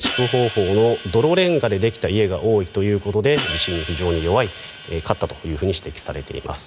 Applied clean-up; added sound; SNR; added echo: none; Hi-hat; 9 dB; none.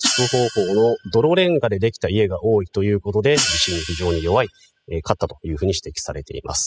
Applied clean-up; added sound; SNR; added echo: classical method spectral subtraction.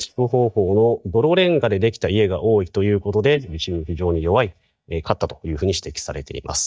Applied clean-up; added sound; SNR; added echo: neural mask model DeepFilterNet 3.